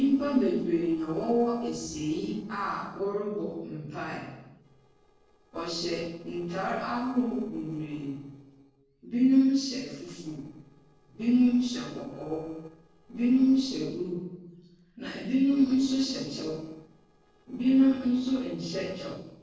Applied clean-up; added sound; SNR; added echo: neural separator model SepFormer DNS4.